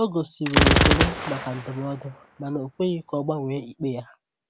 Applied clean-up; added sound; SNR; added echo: none; Gunshot, gunfire; -2 dB; none.